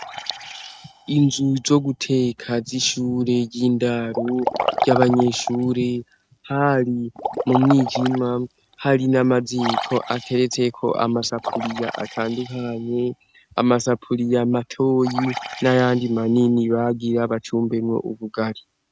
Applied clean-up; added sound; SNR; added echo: neural mask model RNNoise.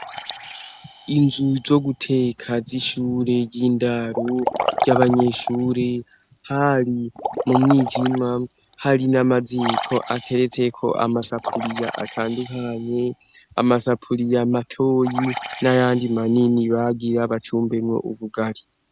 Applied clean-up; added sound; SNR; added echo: none; Liquid; 10 dB; none.